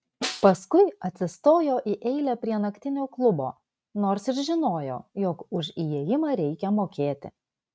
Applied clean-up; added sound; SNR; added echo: neural mask model RNNoise.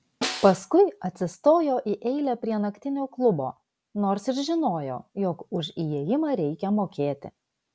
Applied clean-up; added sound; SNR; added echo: none; Snare drum; 11 dB; none.